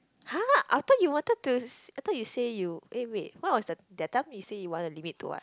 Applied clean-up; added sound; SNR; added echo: none; none; none; none.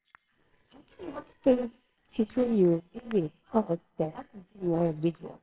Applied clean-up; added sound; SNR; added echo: neural separator model SepFormer WHAMR!.